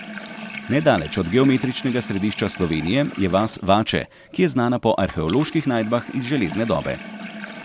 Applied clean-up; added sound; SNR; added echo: none; Sink (filling or washing) / Water tap, faucet; 14 dB; none.